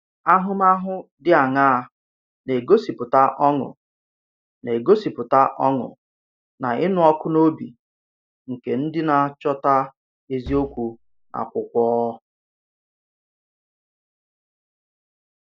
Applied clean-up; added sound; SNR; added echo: neural mask model DeepFilterNet 3.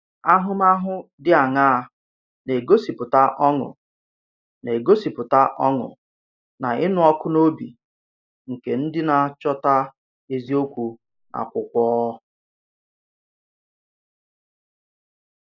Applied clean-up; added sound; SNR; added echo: neural mask model Resemble Enhance denoiser.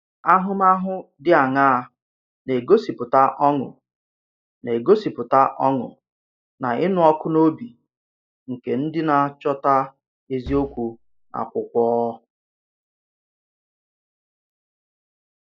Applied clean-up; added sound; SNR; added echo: classical method log-MMSE.